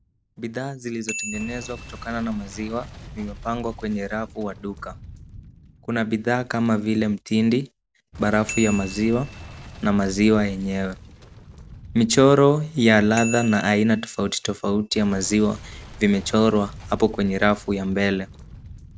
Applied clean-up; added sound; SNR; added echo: none; Boom + Bicycle bell; 16 dB; none.